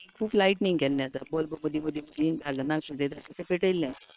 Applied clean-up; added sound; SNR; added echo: neural separator model SepFormer WHAM!.